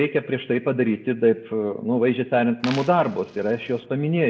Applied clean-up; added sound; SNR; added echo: none; Coin (dropping); 17 dB; reverberation time 0.8 s.